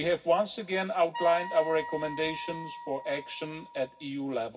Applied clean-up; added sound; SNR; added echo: none; Wind instrument, woodwind instrument; 11 dB; reverberation time 0.4 s.